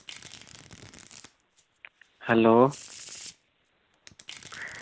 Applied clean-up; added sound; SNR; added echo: none; Domestic sounds, home sounds; 19 dB; none.